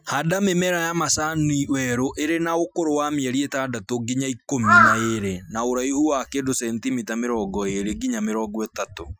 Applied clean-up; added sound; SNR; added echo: classical method Wiener filter.